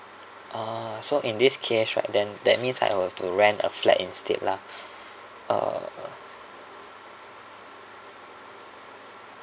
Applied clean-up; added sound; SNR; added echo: none; none; none; none.